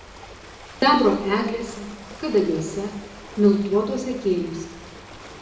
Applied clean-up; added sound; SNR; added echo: none; Ocean; 18 dB; reverberation time 0.9 s.